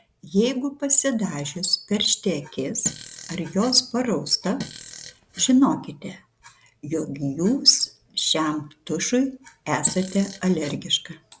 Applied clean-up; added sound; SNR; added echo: none; Fart; 15 dB; none.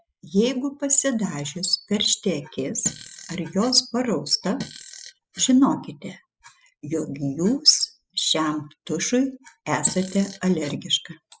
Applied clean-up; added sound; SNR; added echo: classical method spectral subtraction.